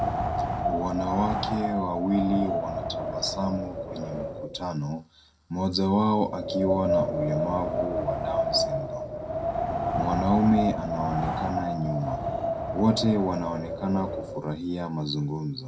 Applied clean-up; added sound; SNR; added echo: none; Wind; 2 dB; reverberation time 0.2 s.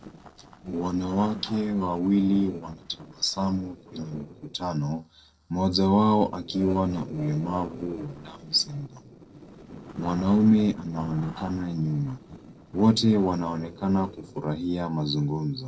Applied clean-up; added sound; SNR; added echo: neural separator model SepFormer DNS4.